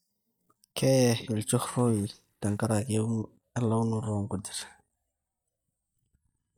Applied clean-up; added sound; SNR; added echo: neural mask model DeepFilterNet 3.